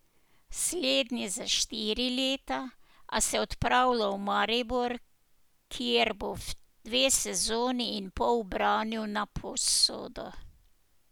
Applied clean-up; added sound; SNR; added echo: none; none; none; none.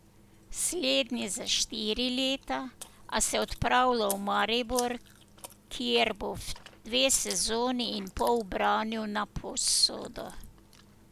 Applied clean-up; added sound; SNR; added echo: none; Chewing, mastication; 18 dB; none.